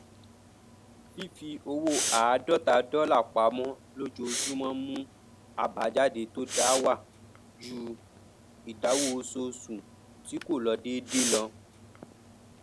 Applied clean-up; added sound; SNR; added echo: none; Respiratory sounds; 7 dB; none.